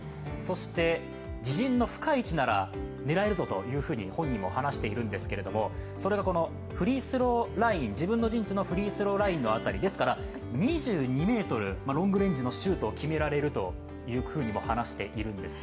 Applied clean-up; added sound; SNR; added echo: none; Piano; 18 dB; none.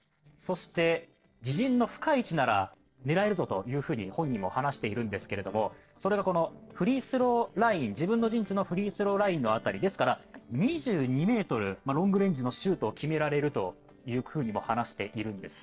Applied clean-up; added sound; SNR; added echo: neural separator model SepFormer DNS4.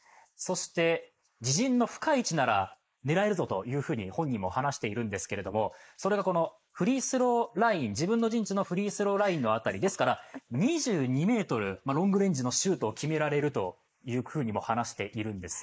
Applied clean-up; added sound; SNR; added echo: neural mask model Resemble Enhance denoiser.